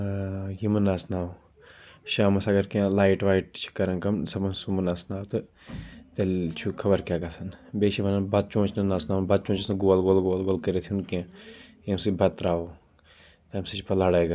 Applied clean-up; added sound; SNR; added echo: none; none; none; none.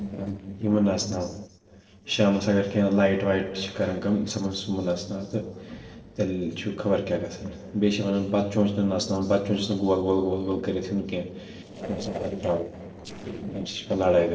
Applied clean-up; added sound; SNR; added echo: neural separator model SepFormer DNS4.